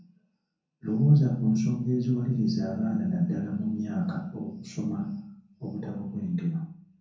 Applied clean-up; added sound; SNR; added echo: none; none; none; reverberation time 0.6 s.